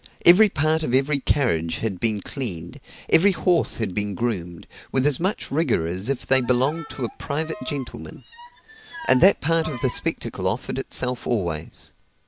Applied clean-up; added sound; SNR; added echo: none; Bowed string instrument; 16 dB; none.